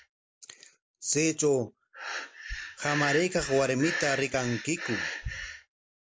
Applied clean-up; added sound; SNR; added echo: none; Breathing; 7 dB; none.